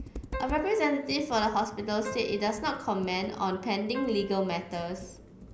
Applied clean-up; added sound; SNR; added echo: none; Keyboard (musical) + Computer keyboard; 13 dB; none.